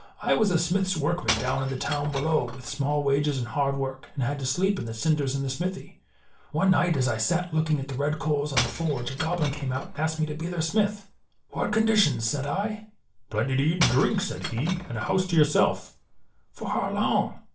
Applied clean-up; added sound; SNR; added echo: none; Shatter / Crushing; 11 dB; reverberation time 0.3 s.